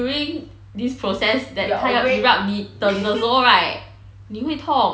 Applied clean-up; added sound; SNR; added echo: none; none; none; none.